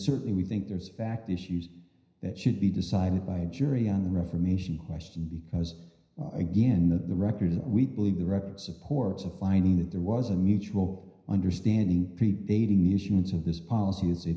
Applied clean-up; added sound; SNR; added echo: none; none; none; reverberation time 0.9 s.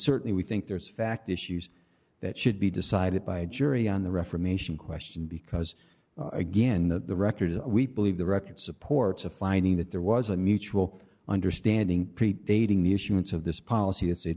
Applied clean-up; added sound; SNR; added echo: none; none; none; none.